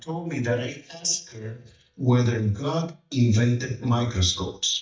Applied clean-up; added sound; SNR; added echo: neural mask model DeepFilterNet 3.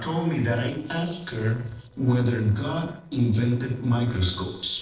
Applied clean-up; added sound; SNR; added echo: neural separator model SepFormer DNS4.